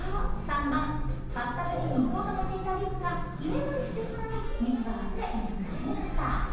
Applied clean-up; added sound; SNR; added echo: none; Gull, seagull; 2 dB; reverberation time 1.1 s.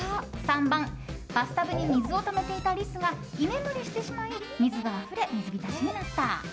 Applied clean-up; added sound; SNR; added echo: none; none; none; none.